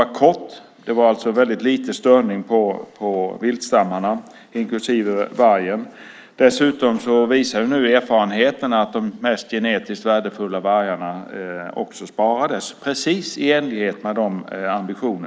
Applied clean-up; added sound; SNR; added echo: neural mask model Resemble Enhance denoiser.